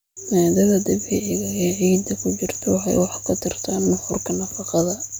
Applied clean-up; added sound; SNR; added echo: none; none; none; none.